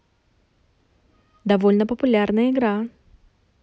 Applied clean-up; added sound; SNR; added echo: none; none; none; none.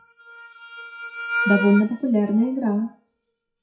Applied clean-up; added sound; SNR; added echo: classical method WPE with log-MMSE.